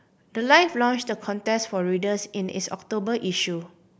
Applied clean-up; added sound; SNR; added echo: none; none; none; none.